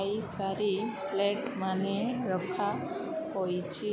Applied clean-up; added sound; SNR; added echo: none; none; none; none.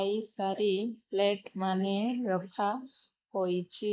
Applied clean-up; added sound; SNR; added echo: neural mask model Resemble Enhance denoiser.